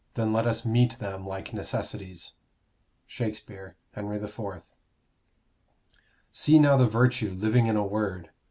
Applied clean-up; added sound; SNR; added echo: none; none; none; none.